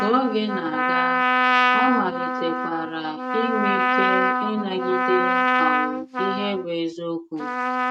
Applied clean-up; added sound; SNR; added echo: neural mask model RNNoise.